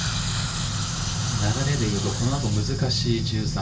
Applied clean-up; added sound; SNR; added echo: none; Hiss; 9 dB; reverberation time 0.2 s.